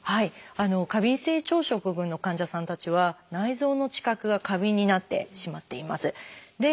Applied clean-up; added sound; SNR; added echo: none; none; none; none.